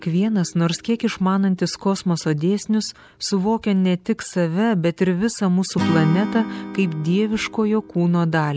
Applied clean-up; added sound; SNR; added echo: none; Acoustic guitar / Strum; 12 dB; none.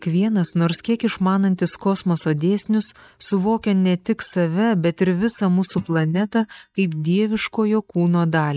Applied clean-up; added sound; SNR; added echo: neural mask model DeepFilterNet 3.